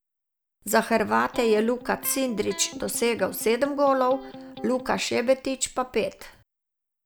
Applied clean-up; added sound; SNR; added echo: none; Electric guitar; 16 dB; none.